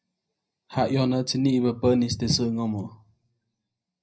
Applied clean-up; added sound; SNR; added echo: none; none; none; reverberation time 0.4 s.